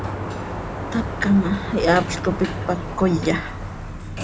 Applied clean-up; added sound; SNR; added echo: none; Sliding door; 5 dB; none.